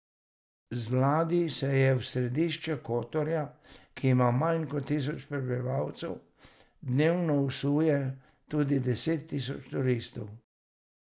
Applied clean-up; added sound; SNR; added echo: none; none; none; none.